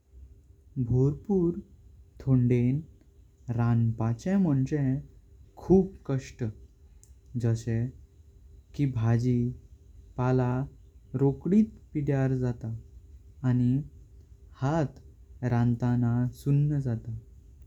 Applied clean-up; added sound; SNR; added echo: none; none; none; none.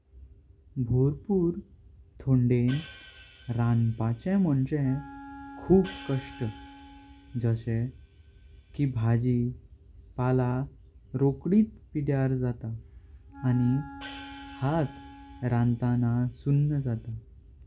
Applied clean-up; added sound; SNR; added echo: none; Wind instrument, woodwind instrument + Hi-hat; 16 dB; none.